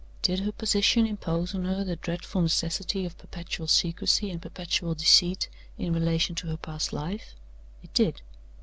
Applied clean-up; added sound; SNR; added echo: none; none; none; none.